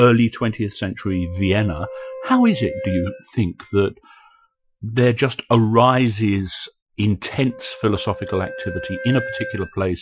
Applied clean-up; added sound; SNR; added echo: classical method Wiener filter.